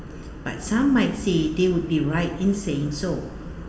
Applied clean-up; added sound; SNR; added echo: none; none; none; reverberation time 1.6 s.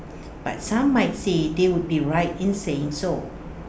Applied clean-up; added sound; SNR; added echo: none; none; none; none.